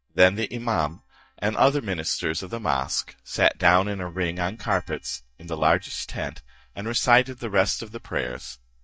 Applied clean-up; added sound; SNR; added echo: neural mask model DeepFilterNet 3.